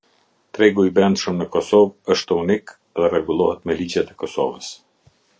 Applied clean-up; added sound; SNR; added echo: none; none; none; none.